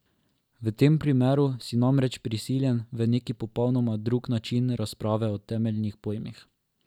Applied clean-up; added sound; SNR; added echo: none; none; none; none.